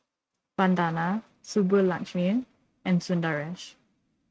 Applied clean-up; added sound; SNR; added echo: neural mask model RNNoise.